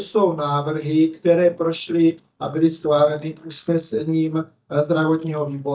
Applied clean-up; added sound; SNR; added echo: neural mask model DeepFilterNet 3.